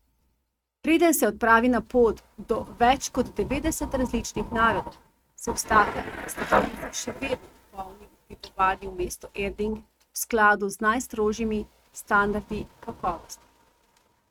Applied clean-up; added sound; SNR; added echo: neural mask model RNNoise.